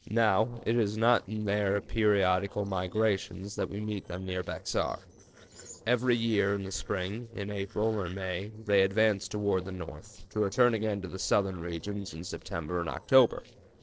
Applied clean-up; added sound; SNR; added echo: neural separator model SepFormer DNS4.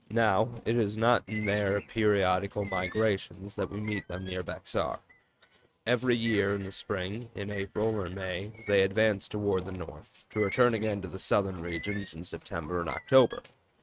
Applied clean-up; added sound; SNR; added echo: neural mask model RNNoise.